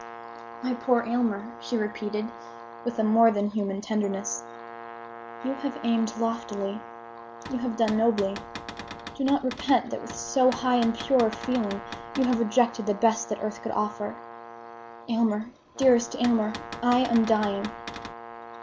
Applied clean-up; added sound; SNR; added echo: none; Brass instrument + Cupboard open or close / Door; 13 dB; none.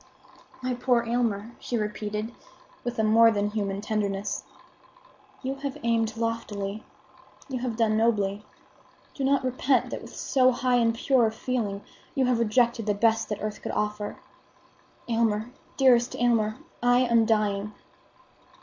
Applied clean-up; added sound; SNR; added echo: none; none; none; none.